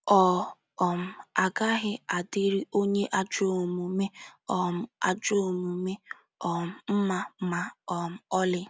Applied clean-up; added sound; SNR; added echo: none; none; none; none.